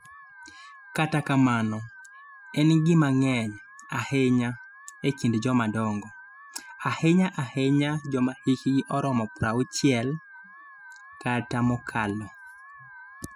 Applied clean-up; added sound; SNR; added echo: classical method spectral subtraction.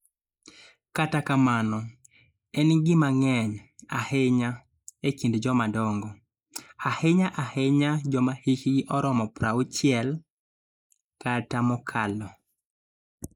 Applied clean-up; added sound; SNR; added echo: neural mask model Resemble Enhance denoiser.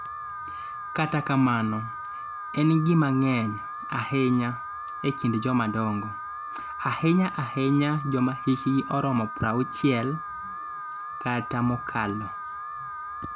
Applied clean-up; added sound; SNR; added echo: none; Alarm; 9 dB; none.